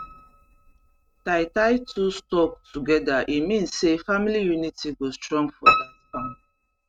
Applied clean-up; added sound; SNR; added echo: neural mask model RNNoise.